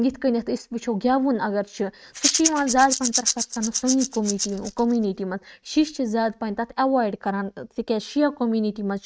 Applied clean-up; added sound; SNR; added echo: neural mask model RNNoise.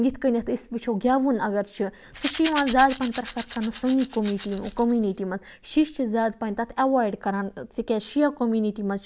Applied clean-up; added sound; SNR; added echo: none; Rattle / Rattle (instrument); 0 dB; none.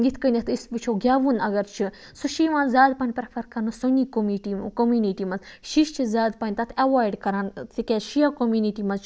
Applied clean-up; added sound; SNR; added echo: none; none; none; none.